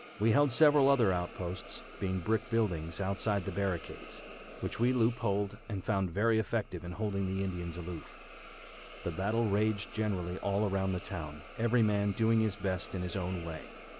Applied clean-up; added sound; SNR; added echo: none; Hiss; 17 dB; none.